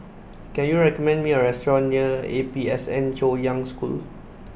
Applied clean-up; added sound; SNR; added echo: none; none; none; none.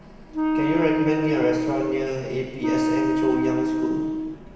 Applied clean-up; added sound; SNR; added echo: none; Wind instrument, woodwind instrument; -3 dB; reverberation time 1.2 s.